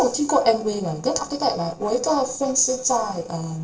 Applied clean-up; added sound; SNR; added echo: neural separator model SepFormer DNS4.